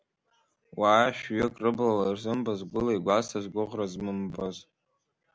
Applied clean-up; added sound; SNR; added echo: none; none; none; none.